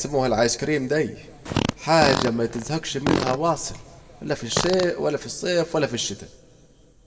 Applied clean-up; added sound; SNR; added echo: none; Fart; 4 dB; reverberation time 1.0 s.